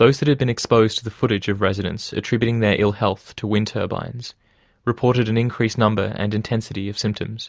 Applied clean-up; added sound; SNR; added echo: none; none; none; none.